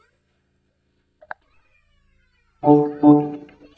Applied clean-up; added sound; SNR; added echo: neural mask model DeepFilterNet 3.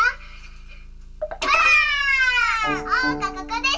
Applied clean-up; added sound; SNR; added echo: none; Motor vehicle (road) / Engine; 18 dB; reverberation time 0.1 s.